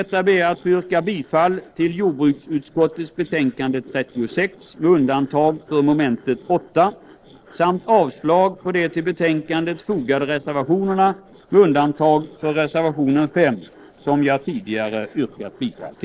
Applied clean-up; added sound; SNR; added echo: neural separator model SepFormer DNS4.